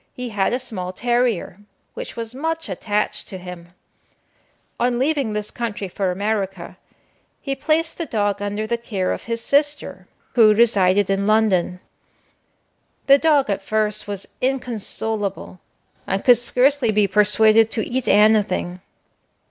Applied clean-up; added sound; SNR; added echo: none; none; none; none.